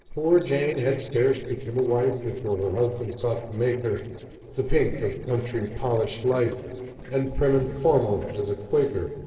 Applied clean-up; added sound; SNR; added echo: neural separator model SepFormer DNS4.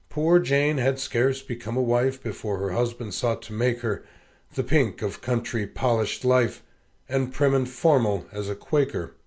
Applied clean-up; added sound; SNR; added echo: none; none; none; none.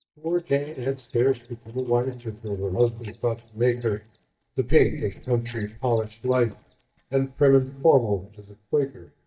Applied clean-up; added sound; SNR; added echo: neural mask model DeepFilterNet 3.